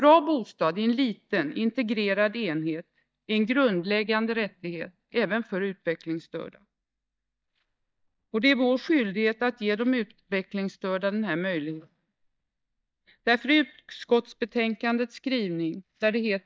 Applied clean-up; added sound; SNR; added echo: neural mask model DeepFilterNet 3.